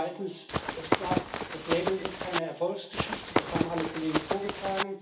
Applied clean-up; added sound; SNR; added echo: none; Run; -2 dB; reverberation time 0.4 s.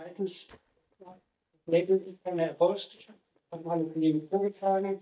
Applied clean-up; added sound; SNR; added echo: neural mask model DeepFilterNet 3.